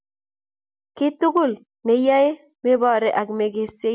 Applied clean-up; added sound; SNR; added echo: none; none; none; none.